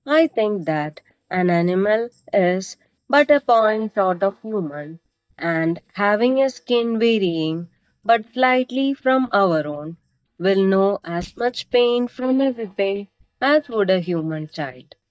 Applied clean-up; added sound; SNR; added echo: neural mask model DeepFilterNet 3.